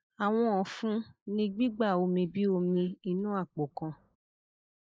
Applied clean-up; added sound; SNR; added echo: neural mask model Resemble Enhance denoiser.